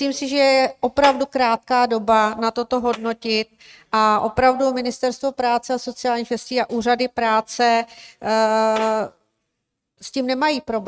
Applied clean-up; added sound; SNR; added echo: neural mask model RNNoise.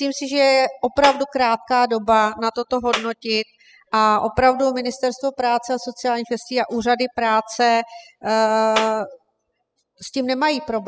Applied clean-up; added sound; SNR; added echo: classical method spectral subtraction.